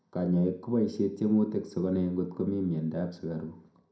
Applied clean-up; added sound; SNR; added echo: none; none; none; reverberation time 0.4 s.